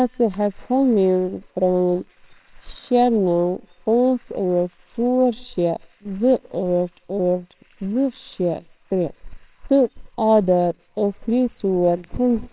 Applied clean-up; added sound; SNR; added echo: neural separator model SepFormer WHAMR!.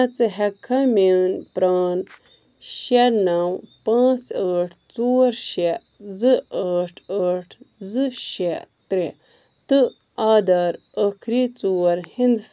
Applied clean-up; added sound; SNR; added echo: none; none; none; none.